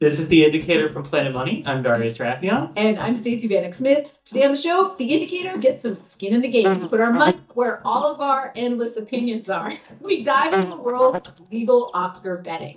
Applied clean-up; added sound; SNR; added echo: neural mask model DeepFilterNet 3.